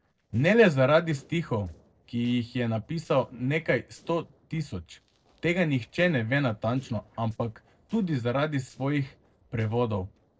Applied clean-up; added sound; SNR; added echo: neural separator model SepFormer DNS4.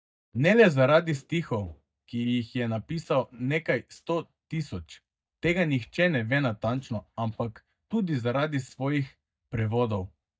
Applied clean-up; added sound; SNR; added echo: neural mask model DeepFilterNet 3.